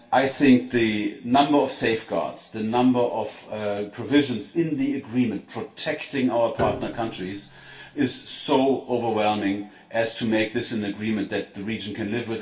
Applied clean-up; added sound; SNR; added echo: none; Piano; 13 dB; reverberation time 0.3 s.